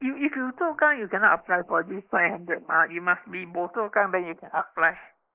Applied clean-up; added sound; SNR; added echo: neural mask model Resemble Enhance denoiser.